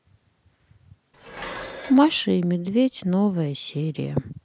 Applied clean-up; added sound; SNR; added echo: none; Dishes, pots, and pans; 15 dB; none.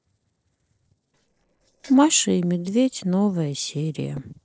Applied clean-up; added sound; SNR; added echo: neural separator model SepFormer DNS4.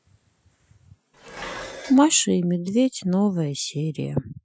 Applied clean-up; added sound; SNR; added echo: classical method Wiener filter.